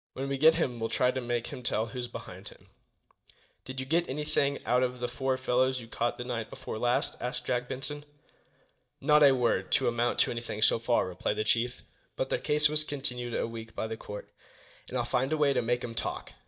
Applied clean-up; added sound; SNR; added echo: neural mask model DeepFilterNet 3.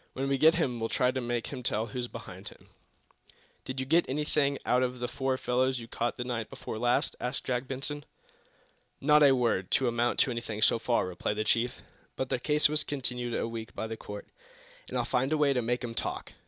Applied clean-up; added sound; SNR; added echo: none; none; none; none.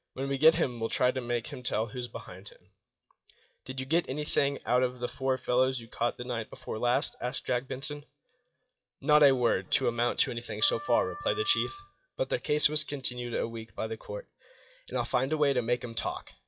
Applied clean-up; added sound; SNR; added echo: classical method WPE with log-MMSE.